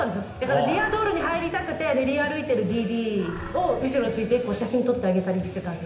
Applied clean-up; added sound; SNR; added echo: none; Animal; 18 dB; reverberation time 0.8 s.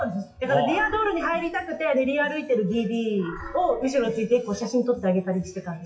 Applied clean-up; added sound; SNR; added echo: classical method WPE with log-MMSE.